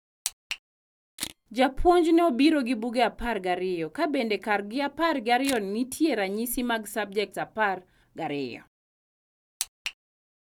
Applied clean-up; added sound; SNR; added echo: none; Camera; 14 dB; none.